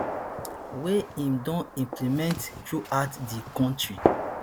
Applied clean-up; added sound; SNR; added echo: none; Gunshot, gunfire; 3 dB; none.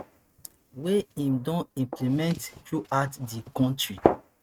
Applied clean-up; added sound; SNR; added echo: neural mask model RNNoise.